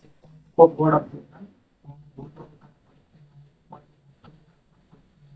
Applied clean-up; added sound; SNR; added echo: neural mask model DeepFilterNet 3.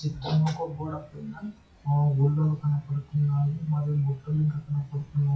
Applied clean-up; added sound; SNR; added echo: classical method WPE with log-MMSE.